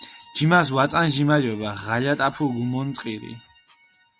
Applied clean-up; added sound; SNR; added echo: none; none; none; none.